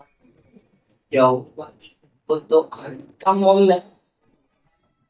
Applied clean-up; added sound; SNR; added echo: neural mask model DeepFilterNet 3.